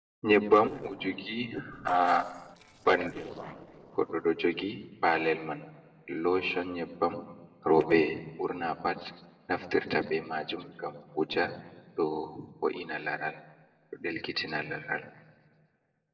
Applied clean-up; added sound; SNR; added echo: neural separator model SepFormer DNS4.